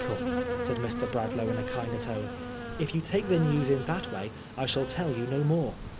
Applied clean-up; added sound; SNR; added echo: none; Insect; 5 dB; none.